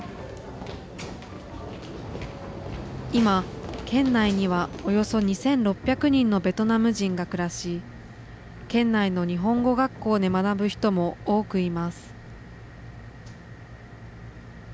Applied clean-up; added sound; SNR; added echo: none; Boat, Water vehicle; 14 dB; none.